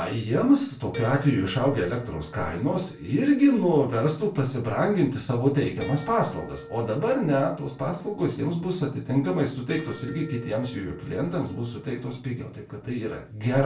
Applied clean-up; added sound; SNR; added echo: none; Harp; 18 dB; reverberation time 0.3 s.